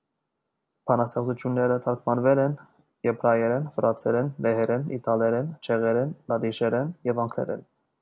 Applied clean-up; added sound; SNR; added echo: none; none; none; none.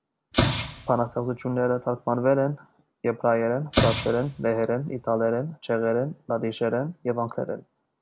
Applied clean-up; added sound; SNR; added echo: none; Explosion; 5 dB; none.